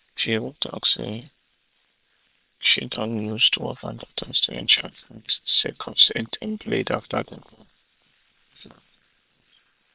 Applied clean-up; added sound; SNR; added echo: neural separator model SepFormer WHAM!.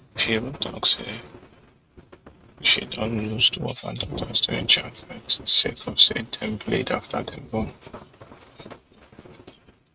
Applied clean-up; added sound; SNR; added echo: neural mask model RNNoise.